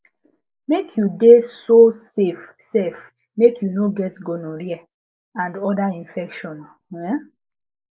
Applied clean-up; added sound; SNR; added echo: neural mask model Resemble Enhance denoiser.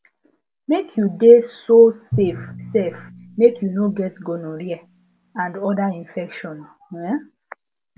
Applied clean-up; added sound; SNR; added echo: none; Drum; 18 dB; none.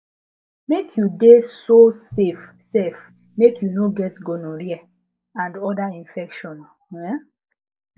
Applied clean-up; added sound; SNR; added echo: neural mask model DeepFilterNet 3.